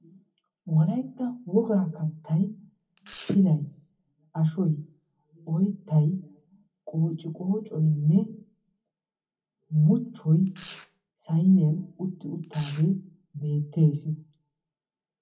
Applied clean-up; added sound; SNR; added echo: none; Domestic sounds, home sounds; 17 dB; reverberation time 0.3 s.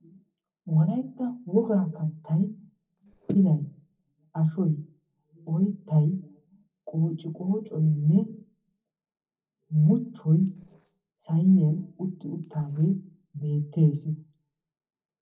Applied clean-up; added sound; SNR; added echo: neural separator model SepFormer DNS4.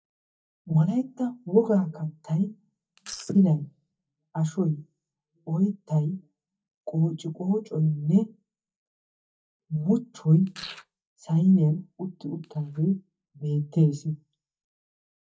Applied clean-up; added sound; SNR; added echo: neural mask model DeepFilterNet 3.